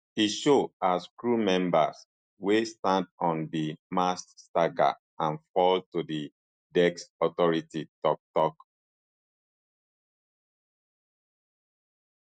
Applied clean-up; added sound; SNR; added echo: none; none; none; none.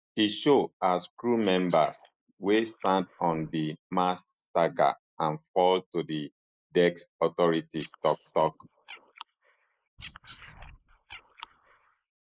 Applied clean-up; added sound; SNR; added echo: neural mask model Resemble Enhance denoiser.